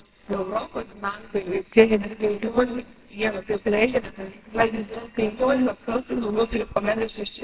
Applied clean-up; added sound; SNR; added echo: neural separator model SepFormer WHAMR!.